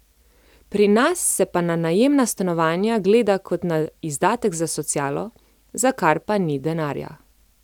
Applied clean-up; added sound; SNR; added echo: none; none; none; none.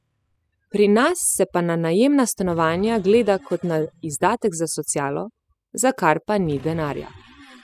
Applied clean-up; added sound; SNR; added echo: classical method spectral subtraction.